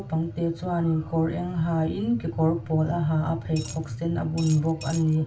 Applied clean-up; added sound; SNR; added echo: none; Coin (dropping); 16 dB; reverberation time 0.2 s.